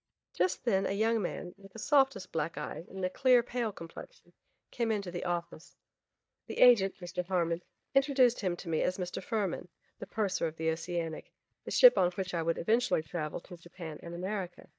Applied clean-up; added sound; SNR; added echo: neural mask model DeepFilterNet 3.